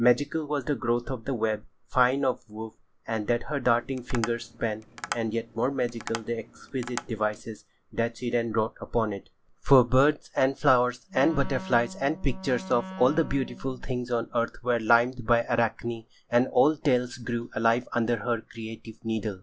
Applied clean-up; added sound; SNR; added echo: none; Tap + Wind instrument, woodwind instrument; 14 dB; none.